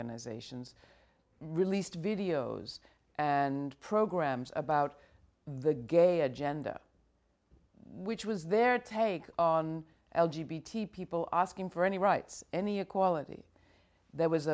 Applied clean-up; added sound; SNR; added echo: none; none; none; none.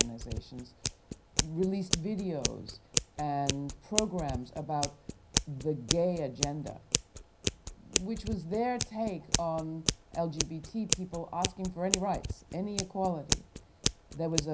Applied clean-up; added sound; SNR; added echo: none; Scissors; 0 dB; reverberation time 0.4 s.